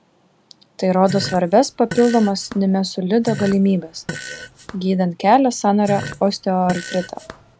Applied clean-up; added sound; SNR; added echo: none; Fart; 13 dB; none.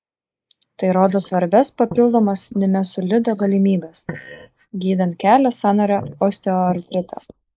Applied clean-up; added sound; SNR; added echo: neural mask model Resemble Enhance denoiser.